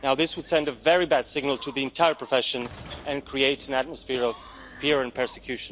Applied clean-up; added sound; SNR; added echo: none; Cough + Sliding door / Train; 19 dB; none.